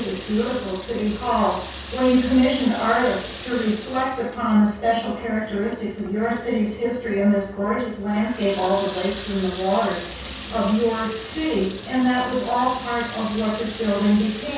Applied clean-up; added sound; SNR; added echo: none; Water tap, faucet; 16 dB; reverberation time 0.7 s.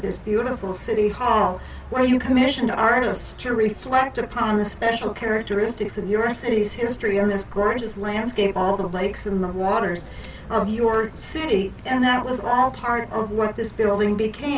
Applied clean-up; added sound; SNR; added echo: none; none; none; none.